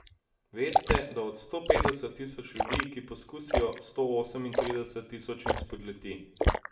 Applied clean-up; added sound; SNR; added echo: none; Liquid; -3 dB; reverberation time 0.6 s.